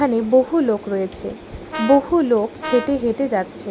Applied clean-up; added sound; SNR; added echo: none; Brass instrument; 13 dB; none.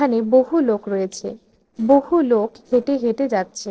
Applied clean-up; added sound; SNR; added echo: neural separator model SepFormer DNS4.